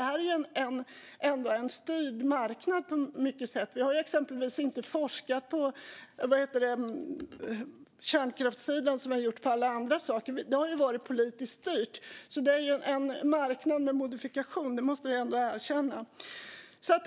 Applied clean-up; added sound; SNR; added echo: none; none; none; none.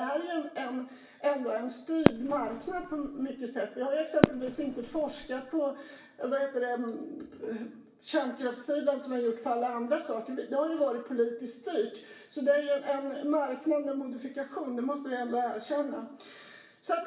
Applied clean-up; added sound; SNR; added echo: none; Fireworks; -1 dB; reverberation time 0.8 s.